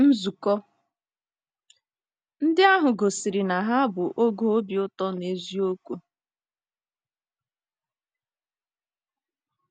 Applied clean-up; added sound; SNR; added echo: none; none; none; none.